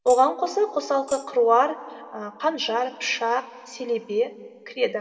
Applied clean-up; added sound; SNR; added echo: none; Tambourine; 19 dB; reverberation time 1.8 s.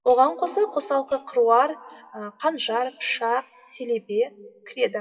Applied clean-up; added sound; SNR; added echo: classical method WPE with log-MMSE.